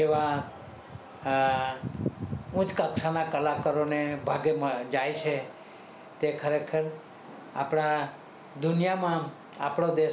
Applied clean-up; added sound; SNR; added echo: none; none; none; none.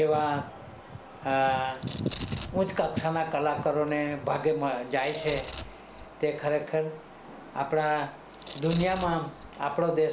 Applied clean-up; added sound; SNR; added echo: none; Domestic sounds, home sounds; 18 dB; none.